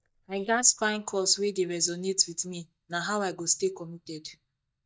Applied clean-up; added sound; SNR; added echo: neural mask model DeepFilterNet 3.